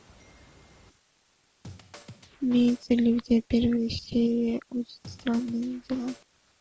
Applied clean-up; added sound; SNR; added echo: none; Scratching (performance technique); 19 dB; none.